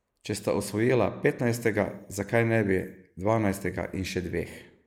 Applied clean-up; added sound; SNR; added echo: neural mask model Resemble Enhance denoiser.